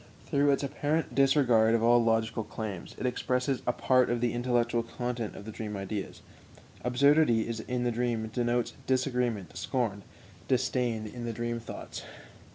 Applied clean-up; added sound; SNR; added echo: none; none; none; none.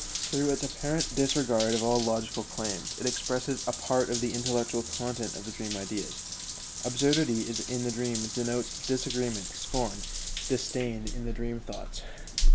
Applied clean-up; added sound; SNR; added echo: none; Drip / Trickle, dribble / Bathtub (filling or washing) / Water tap, faucet; 1 dB; none.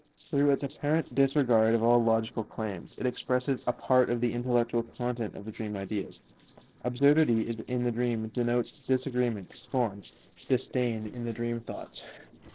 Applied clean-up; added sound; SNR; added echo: neural separator model SepFormer DNS4.